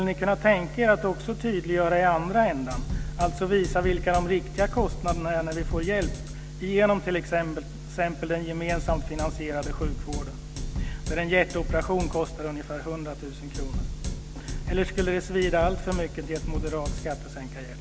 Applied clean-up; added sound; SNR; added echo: none; Drum kit; 5 dB; none.